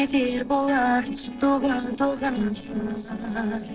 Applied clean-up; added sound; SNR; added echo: neural separator model SepFormer DNS4.